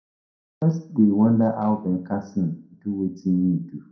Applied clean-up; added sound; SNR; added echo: none; none; none; reverberation time 0.4 s.